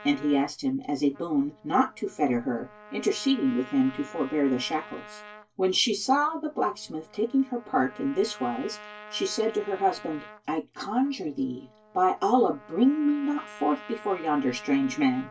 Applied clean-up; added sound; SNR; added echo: none; Trumpet; 20 dB; reverberation time 0.1 s.